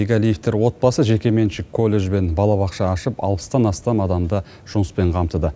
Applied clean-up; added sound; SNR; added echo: none; none; none; none.